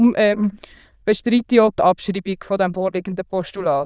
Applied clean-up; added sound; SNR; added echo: neural diffusion model UNIVERSE++.